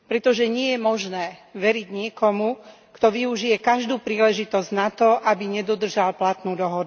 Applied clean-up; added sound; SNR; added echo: none; none; none; none.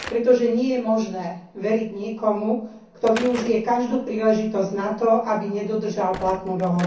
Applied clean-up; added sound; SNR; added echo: none; Slam / Wood; 19 dB; reverberation time 0.6 s.